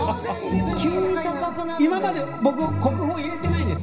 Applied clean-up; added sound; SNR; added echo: none; Organ; 11 dB; reverberation time 0.4 s.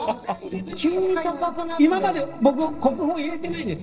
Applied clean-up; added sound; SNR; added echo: neural separator model SepFormer DNS4.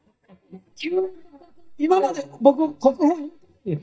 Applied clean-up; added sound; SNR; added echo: neural mask model DeepFilterNet 3.